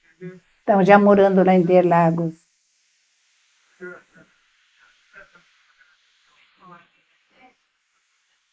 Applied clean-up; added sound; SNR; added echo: neural mask model Resemble Enhance denoiser.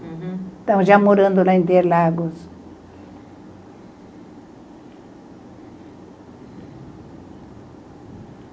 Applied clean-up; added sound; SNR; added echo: none; none; none; none.